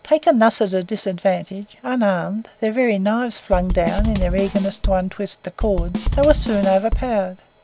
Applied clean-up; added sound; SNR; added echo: none; Drum / Drum kit; 3 dB; none.